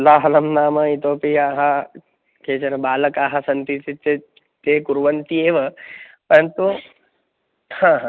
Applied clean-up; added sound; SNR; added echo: none; none; none; none.